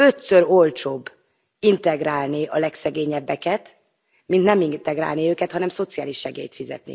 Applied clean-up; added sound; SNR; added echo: none; none; none; none.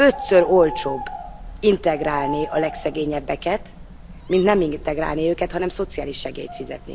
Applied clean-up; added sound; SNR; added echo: none; Bird; 12 dB; none.